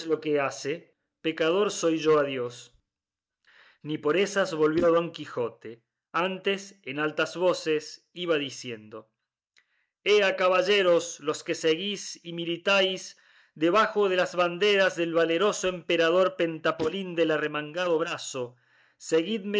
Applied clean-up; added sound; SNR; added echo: neural mask model DeepFilterNet 3.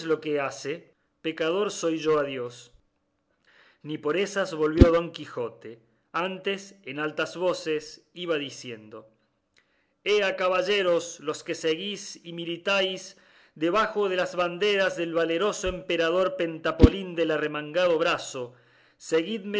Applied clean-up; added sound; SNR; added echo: none; Whoosh, swoosh, swish; -1 dB; none.